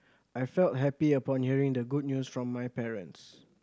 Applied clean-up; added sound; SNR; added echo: none; none; none; none.